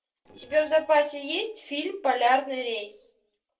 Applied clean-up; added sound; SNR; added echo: neural separator model SepFormer DNS4.